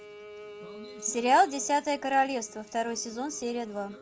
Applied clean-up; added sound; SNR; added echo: none; Bowed string instrument; 18 dB; none.